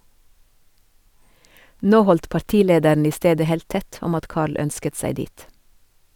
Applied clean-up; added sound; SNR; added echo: none; none; none; none.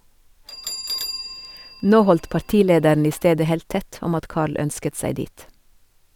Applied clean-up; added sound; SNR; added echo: none; Bell; 16 dB; none.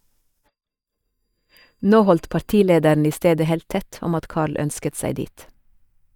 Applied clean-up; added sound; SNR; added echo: neural mask model DeepFilterNet 3.